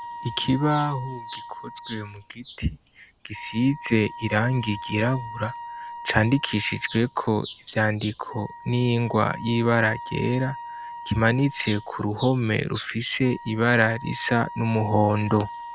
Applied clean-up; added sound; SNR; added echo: none; Bird vocalization, bird call, bird song + Wind instrument, woodwind instrument; 14 dB; none.